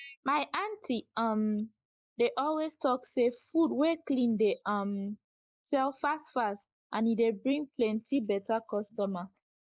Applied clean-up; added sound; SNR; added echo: neural mask model Resemble Enhance denoiser.